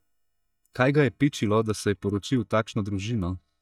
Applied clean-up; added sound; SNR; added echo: neural mask model DeepFilterNet 3.